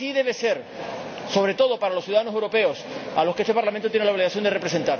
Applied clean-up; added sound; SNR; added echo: none; none; none; none.